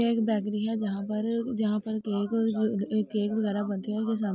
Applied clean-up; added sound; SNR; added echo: none; none; none; none.